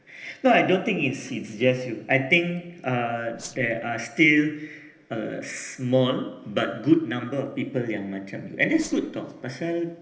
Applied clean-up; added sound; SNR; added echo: neural separator model SepFormer DNS4.